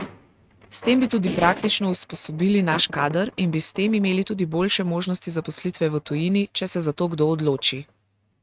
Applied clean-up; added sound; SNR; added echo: neural mask model RNNoise.